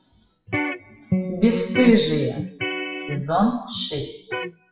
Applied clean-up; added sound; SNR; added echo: classical method WPE with log-MMSE.